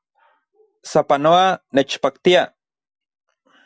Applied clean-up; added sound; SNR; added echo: none; none; none; none.